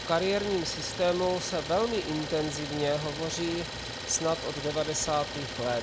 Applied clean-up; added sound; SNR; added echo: none; Idling; 7 dB; none.